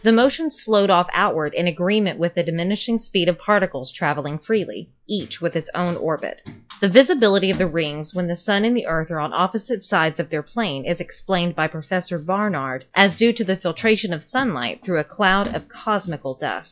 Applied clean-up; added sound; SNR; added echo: classical method log-MMSE.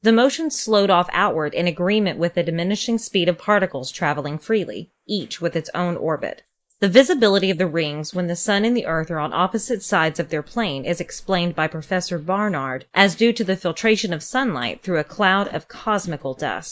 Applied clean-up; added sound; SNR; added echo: neural mask model Resemble Enhance denoiser.